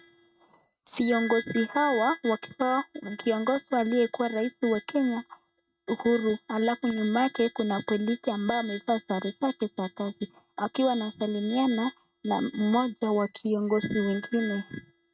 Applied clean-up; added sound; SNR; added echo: neural mask model RNNoise.